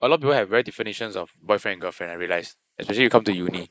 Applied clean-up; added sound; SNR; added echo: neural mask model Resemble Enhance denoiser.